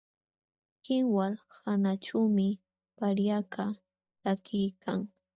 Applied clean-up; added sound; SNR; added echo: neural mask model DeepFilterNet 3.